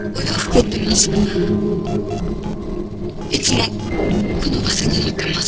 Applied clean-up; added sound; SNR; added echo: neural separator model SepFormer DNS4.